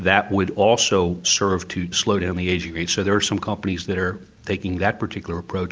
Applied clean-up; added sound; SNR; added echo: none; none; none; none.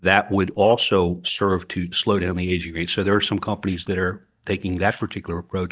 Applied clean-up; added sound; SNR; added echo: neural mask model DeepFilterNet 3.